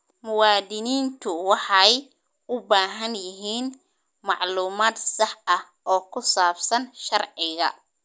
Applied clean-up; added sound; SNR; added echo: none; none; none; none.